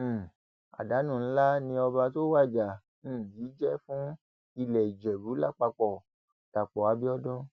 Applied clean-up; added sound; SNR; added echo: none; none; none; none.